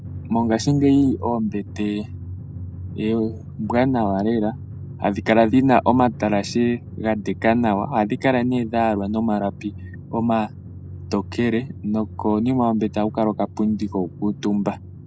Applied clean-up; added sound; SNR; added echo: none; Drum; 13 dB; none.